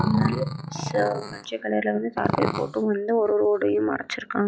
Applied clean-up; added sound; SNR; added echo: classical method log-MMSE.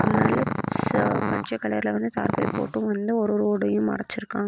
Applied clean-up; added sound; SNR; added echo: none; Growling; 3 dB; none.